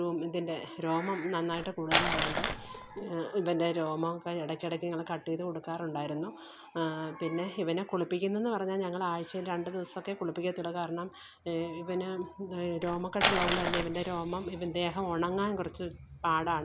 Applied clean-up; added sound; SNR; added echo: none; Crumpling, crinkling; -3 dB; none.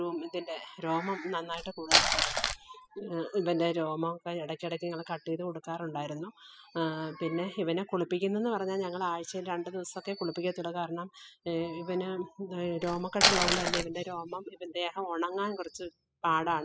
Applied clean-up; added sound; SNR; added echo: classical method spectral subtraction.